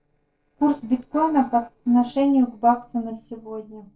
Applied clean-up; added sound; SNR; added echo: neural separator model SepFormer DNS4.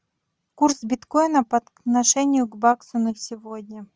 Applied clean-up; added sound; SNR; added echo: none; none; none; none.